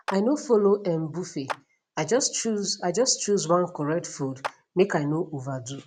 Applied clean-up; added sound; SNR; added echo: none; Clapping; 16 dB; none.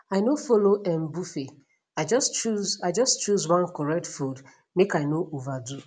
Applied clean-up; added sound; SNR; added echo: none; none; none; none.